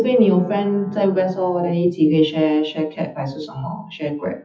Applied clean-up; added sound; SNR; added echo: classical method WPE with log-MMSE.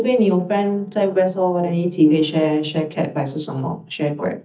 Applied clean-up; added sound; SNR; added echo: neural mask model DeepFilterNet 3.